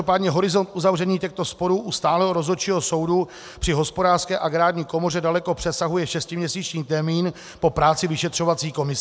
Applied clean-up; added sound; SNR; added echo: none; none; none; none.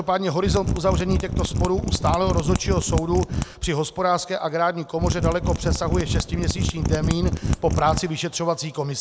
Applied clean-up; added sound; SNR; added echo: none; Mechanisms; 0 dB; none.